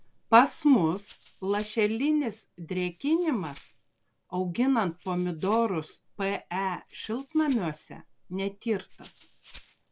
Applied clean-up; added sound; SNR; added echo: none; Rattle (instrument); 13 dB; none.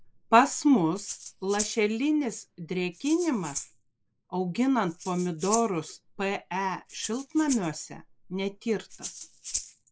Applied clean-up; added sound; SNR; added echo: neural mask model Resemble Enhance denoiser.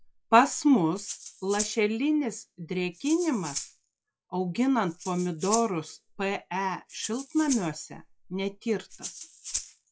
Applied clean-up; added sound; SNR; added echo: classical method log-MMSE.